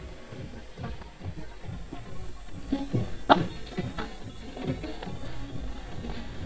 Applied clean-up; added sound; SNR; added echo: neural mask model DeepFilterNet 3.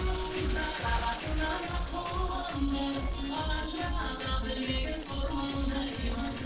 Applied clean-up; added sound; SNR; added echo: neural separator model SepFormer DNS4.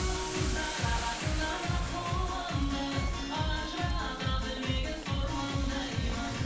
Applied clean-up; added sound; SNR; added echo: none; Boiling; 12 dB; reverberation time 0.3 s.